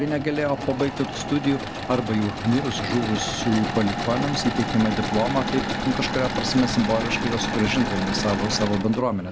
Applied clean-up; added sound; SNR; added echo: none; Engine / Mechanisms; 4 dB; none.